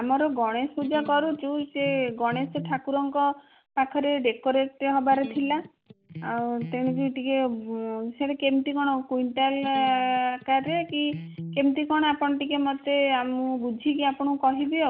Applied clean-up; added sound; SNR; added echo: none; Electric guitar; 14 dB; none.